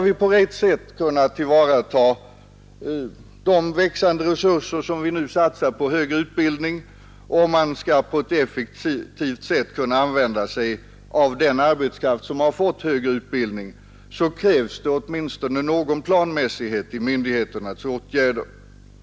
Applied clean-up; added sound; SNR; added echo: none; none; none; none.